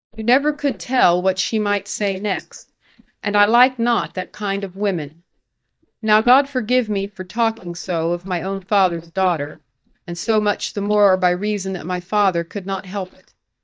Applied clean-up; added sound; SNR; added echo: neural mask model DeepFilterNet 3.